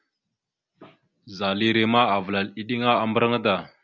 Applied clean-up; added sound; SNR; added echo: none; none; none; none.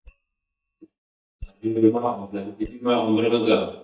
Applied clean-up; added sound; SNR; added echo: neural mask model DeepFilterNet 3.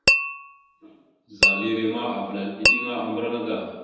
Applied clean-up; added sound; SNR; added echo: none; Tap / Glass; -4 dB; reverberation time 1.1 s.